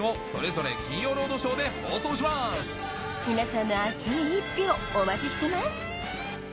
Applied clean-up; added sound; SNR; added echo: none; Musical instrument; 11 dB; none.